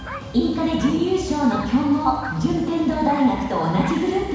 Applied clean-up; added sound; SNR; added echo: none; Dog; 19 dB; reverberation time 1.1 s.